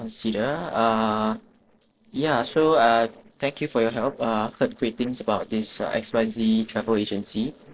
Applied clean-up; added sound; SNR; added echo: neural separator model SepFormer DNS4.